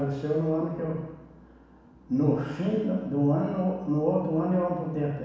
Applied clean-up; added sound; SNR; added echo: none; none; none; reverberation time 1.1 s.